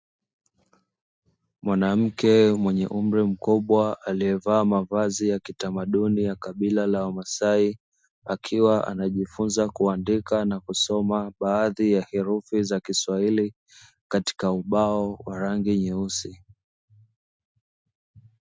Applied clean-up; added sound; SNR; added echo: none; none; none; none.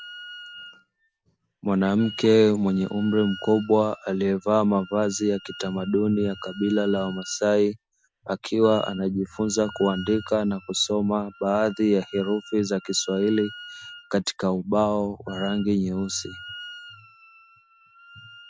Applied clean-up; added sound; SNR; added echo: none; Wind instrument, woodwind instrument; 19 dB; none.